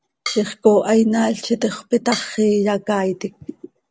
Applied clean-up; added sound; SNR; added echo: none; Drum kit; 16 dB; none.